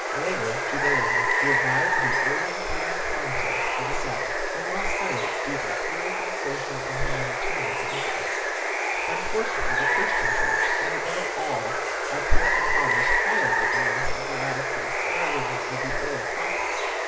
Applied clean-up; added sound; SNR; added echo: none; Water; -5 dB; reverberation time 0.2 s.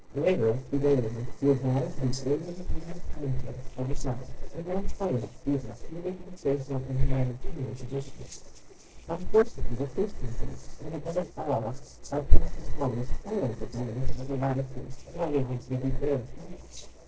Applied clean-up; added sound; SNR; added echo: neural separator model SepFormer DNS4.